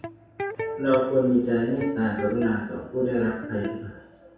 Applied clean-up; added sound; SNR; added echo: none; Electric guitar; 11 dB; reverberation time 0.7 s.